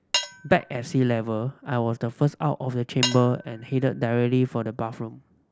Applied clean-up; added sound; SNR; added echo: none; Cutlery, silverware / Dishes, pots, and pans; 11 dB; none.